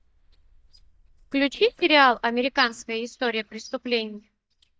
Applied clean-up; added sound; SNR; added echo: neural mask model DeepFilterNet 3.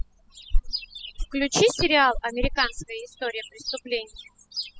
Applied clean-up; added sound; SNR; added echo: classical method spectral subtraction.